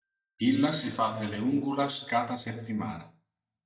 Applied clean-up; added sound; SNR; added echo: neural mask model DeepFilterNet 3.